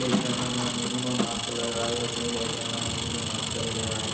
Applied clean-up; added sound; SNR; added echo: none; Engine; -2 dB; reverberation time 1.0 s.